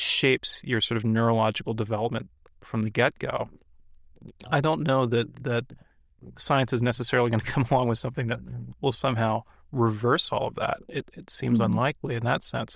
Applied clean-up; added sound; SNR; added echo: neural diffusion model UNIVERSE++.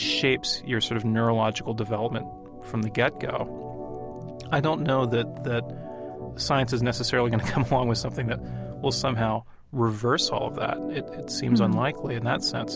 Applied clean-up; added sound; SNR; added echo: none; Organ; 10 dB; none.